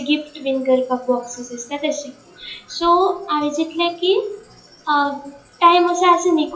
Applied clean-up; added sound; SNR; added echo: classical method WPE with log-MMSE.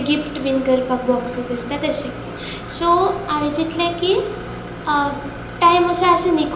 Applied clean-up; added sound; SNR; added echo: none; Idling; 12 dB; reverberation time 0.9 s.